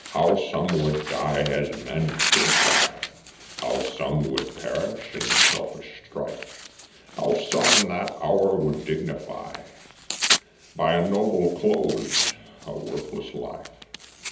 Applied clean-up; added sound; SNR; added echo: none; Tearing; 2 dB; reverberation time 1.2 s.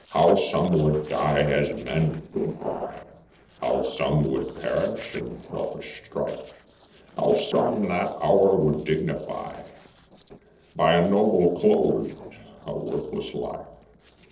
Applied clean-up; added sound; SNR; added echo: neural separator model SepFormer DNS4.